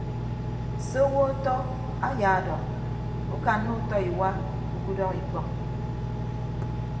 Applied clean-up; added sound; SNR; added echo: none; Engine; 0 dB; reverberation time 1.4 s.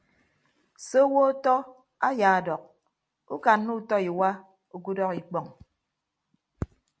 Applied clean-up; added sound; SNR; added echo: none; none; none; none.